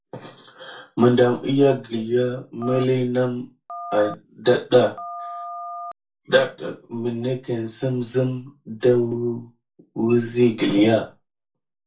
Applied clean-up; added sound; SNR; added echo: none; Telephone; 14 dB; reverberation time 0.3 s.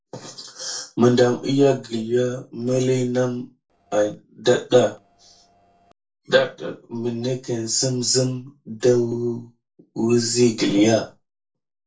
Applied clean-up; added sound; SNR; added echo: neural separator model SepFormer DNS4.